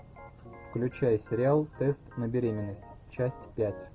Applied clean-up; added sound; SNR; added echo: none; Organ; 19 dB; none.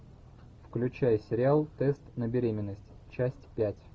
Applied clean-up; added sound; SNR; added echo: none; none; none; none.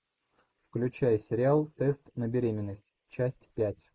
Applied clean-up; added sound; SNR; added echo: neural mask model Resemble Enhance denoiser.